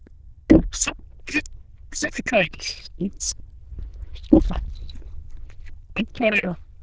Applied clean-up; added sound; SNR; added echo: neural diffusion model UNIVERSE++.